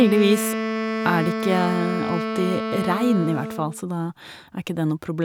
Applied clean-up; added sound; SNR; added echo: none; Wind instrument, woodwind instrument; 5 dB; none.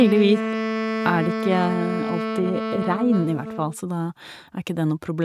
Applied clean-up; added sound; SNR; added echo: neural mask model RNNoise.